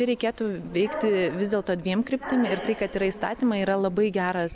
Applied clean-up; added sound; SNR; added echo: none; none; none; none.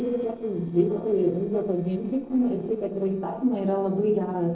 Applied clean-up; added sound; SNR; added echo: neural separator model SepFormer DNS4.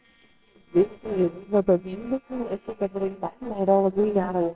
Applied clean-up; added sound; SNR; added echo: neural separator model SepFormer WHAMR!.